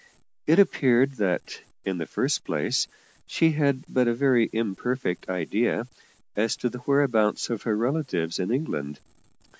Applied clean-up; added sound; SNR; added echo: none; none; none; none.